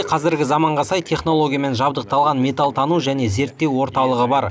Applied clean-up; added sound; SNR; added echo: none; none; none; none.